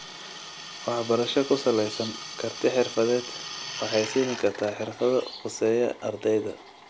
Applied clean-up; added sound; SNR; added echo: none; Drill; 12 dB; none.